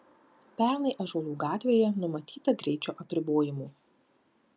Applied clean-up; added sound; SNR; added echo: none; none; none; none.